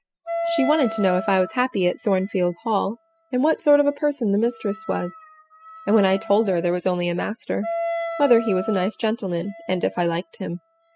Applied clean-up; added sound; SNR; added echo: classical method spectral subtraction.